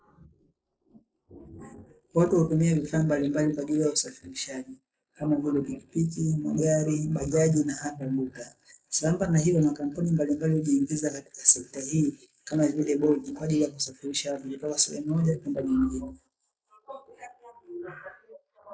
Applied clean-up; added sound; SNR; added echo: neural mask model Resemble Enhance denoiser.